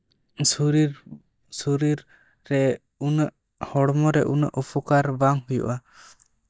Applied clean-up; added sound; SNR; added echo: neural mask model DeepFilterNet 3.